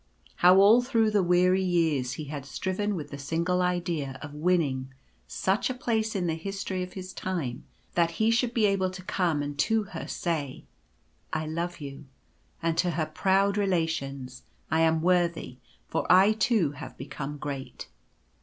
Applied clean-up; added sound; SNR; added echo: none; none; none; none.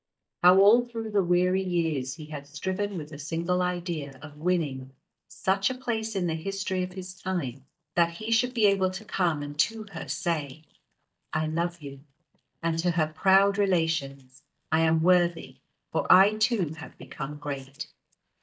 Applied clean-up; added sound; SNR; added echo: neural mask model DeepFilterNet 3.